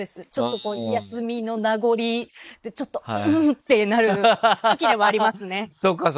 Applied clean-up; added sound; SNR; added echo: neural mask model Resemble Enhance denoiser.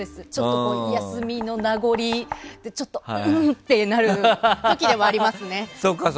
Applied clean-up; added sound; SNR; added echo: none; Knock; 18 dB; none.